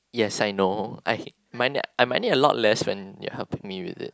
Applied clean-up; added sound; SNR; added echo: none; none; none; none.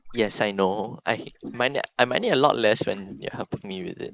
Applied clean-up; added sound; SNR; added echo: neural mask model Resemble Enhance denoiser.